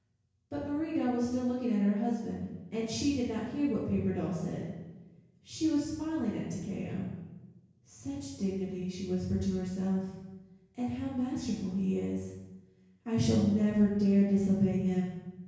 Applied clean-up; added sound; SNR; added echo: none; none; none; reverberation time 1.0 s.